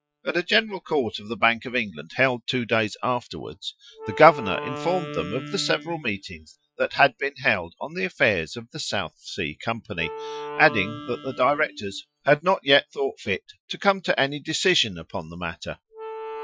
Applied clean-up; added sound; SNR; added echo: classical method Wiener filter.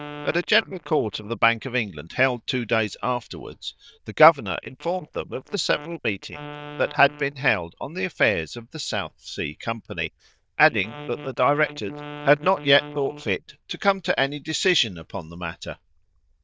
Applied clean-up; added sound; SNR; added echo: neural diffusion model UNIVERSE++.